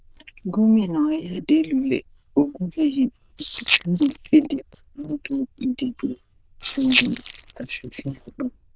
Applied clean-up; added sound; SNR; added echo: neural diffusion model UNIVERSE++.